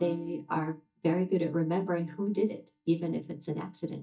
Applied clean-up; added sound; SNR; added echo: neural mask model DeepFilterNet 3.